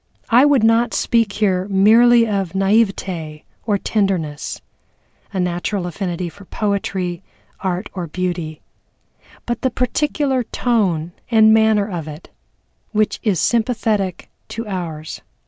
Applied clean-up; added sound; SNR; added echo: none; none; none; none.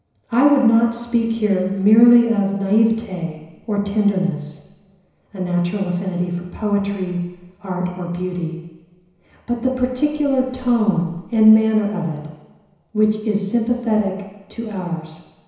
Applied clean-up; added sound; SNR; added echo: none; none; none; reverberation time 1.0 s.